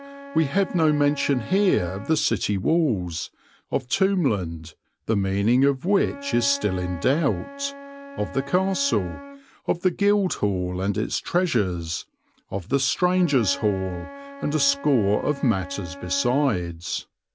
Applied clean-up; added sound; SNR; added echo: none; Wind instrument, woodwind instrument; 17 dB; none.